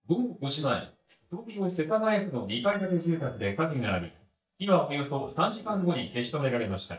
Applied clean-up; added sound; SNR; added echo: neural mask model DeepFilterNet 3.